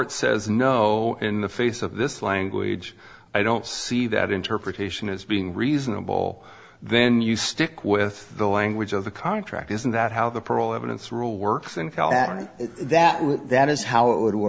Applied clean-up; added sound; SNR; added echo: none; none; none; none.